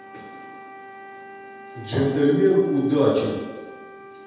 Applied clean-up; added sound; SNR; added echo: none; Wind instrument, woodwind instrument; 18 dB; reverberation time 1.1 s.